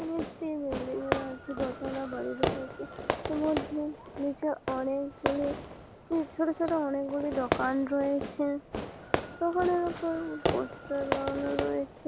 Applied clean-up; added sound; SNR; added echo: none; Fireworks; 4 dB; none.